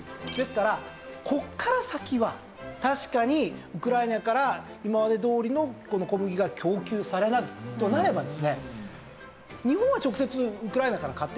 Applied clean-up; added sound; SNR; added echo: none; none; none; none.